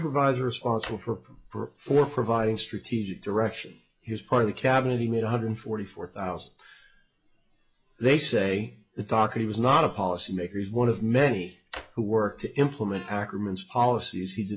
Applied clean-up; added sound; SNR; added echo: classical method log-MMSE.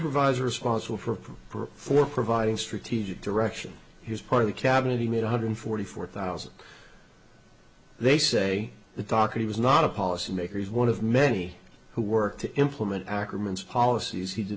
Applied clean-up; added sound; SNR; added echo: none; none; none; none.